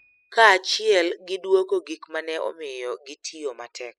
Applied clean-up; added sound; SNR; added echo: classical method spectral subtraction.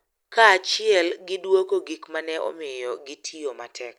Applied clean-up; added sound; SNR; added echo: none; none; none; none.